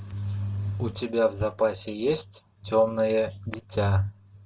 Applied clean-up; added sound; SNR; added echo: none; none; none; none.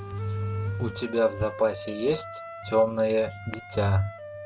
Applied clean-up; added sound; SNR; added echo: none; Wind instrument, woodwind instrument; 14 dB; none.